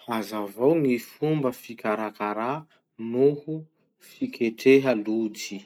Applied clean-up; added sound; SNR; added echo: neural mask model Resemble Enhance denoiser.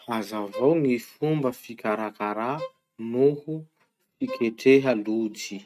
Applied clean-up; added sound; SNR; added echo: neural mask model RNNoise.